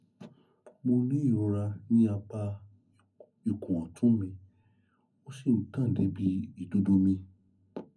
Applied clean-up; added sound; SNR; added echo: none; none; none; reverberation time 0.4 s.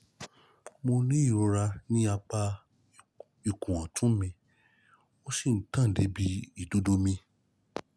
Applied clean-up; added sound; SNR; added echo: none; none; none; none.